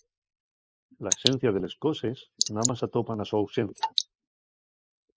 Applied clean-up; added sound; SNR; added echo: neural mask model Resemble Enhance denoiser.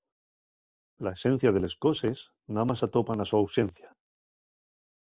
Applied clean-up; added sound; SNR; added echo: none; none; none; none.